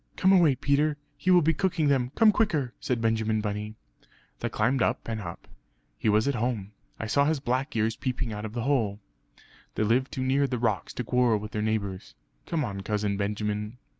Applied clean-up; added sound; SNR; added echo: none; none; none; none.